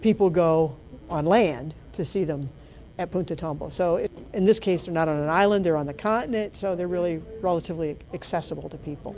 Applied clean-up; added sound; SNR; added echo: none; none; none; none.